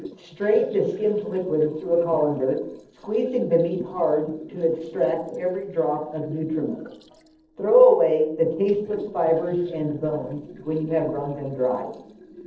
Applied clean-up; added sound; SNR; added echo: neural separator model SepFormer DNS4.